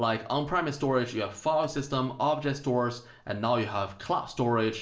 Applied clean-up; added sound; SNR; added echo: neural separator model SepFormer DNS4.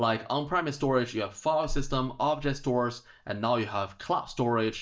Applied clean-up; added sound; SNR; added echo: neural mask model DeepFilterNet 3.